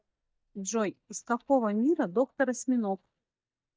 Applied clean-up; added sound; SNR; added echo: neural mask model DeepFilterNet 3.